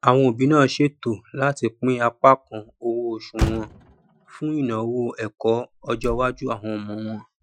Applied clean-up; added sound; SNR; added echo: classical method Wiener filter.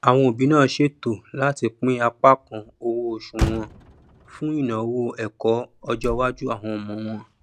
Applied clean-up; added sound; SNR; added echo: none; Slam + Motor vehicle (road); 13 dB; none.